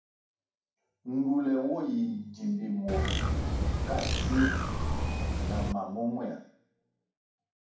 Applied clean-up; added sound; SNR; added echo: none; Bird; -4 dB; reverberation time 0.6 s.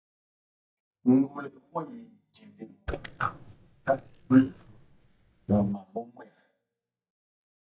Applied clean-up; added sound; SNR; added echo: neural mask model DeepFilterNet 3.